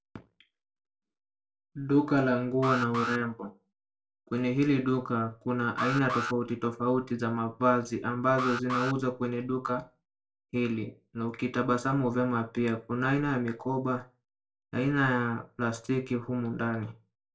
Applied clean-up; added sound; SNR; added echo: none; Alarm; 8 dB; reverberation time 0.2 s.